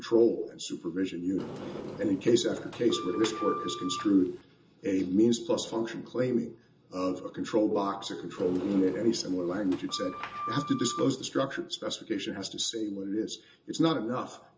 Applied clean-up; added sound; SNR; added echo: none; Sliding door; 10 dB; reverberation time 0.2 s.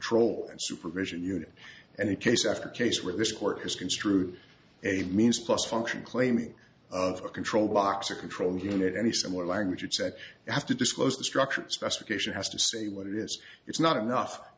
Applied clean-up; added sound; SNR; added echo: none; none; none; none.